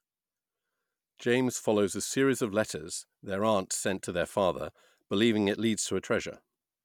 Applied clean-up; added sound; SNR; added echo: none; none; none; none.